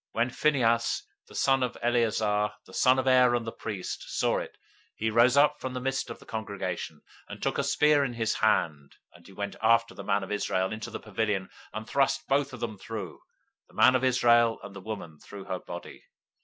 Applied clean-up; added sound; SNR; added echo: none; none; none; none.